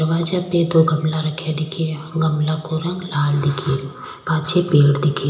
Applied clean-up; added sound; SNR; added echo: none; none; none; reverberation time 0.8 s.